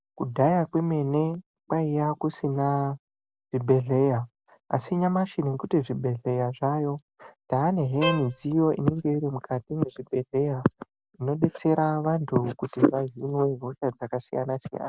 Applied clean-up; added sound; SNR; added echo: none; Bowed string instrument; 7 dB; none.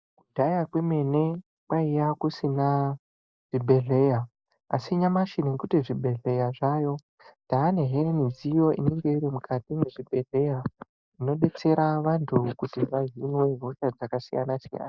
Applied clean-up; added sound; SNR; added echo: neural mask model DeepFilterNet 3.